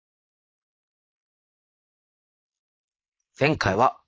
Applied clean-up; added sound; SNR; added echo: neural mask model Resemble Enhance denoiser.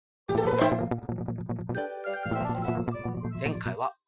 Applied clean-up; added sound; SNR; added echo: classical method Wiener filter.